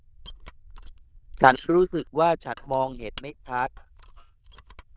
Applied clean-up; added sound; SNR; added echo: neural diffusion model UNIVERSE++.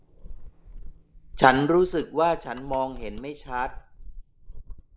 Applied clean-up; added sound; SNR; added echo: neural mask model Resemble Enhance denoiser.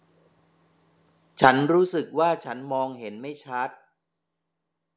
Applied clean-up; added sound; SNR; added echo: none; none; none; none.